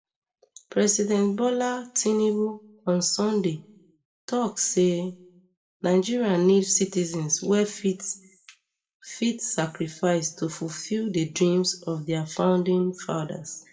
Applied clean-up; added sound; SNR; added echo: none; none; none; reverberation time 0.4 s.